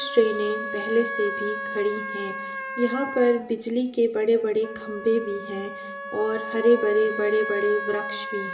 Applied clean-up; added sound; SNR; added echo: none; Wind instrument, woodwind instrument; 8 dB; reverberation time 1.9 s.